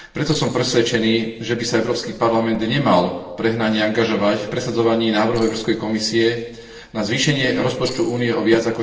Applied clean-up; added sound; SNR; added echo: neural separator model SepFormer DNS4.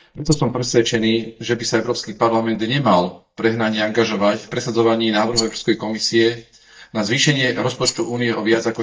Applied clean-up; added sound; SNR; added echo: neural mask model DeepFilterNet 3.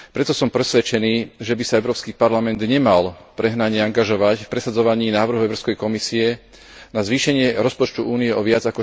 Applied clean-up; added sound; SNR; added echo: none; none; none; none.